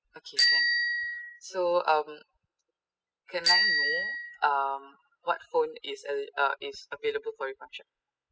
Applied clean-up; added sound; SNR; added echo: classical method spectral subtraction.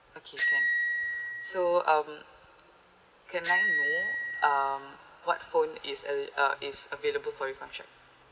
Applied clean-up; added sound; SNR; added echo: none; Bicycle bell; -2 dB; none.